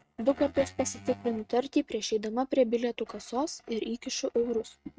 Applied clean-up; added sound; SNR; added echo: neural mask model RNNoise.